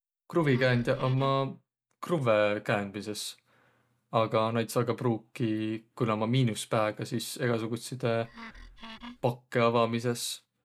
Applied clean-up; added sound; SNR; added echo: none; Wood; 17 dB; none.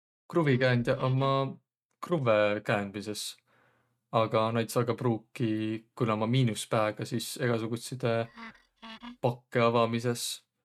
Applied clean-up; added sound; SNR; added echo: neural mask model RNNoise.